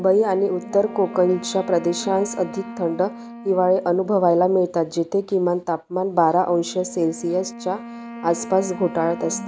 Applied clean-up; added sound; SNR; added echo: none; Wind instrument, woodwind instrument; 16 dB; none.